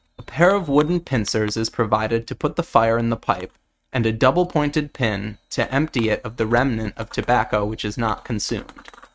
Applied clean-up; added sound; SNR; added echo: neural mask model RNNoise.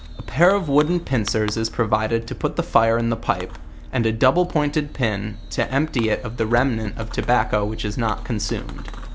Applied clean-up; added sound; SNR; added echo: none; Fireworks; 11 dB; none.